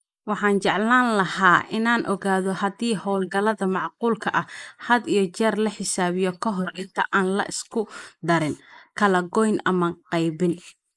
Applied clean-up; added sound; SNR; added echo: neural mask model Resemble Enhance denoiser.